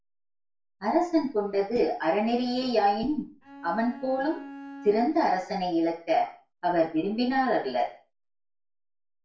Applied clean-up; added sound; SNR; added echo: none; Bowed string instrument; 16 dB; reverberation time 0.4 s.